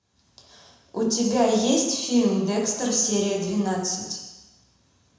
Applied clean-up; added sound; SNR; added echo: none; none; none; reverberation time 1.0 s.